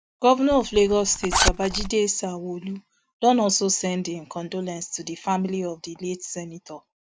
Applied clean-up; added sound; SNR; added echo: none; Zipper (clothing); 1 dB; none.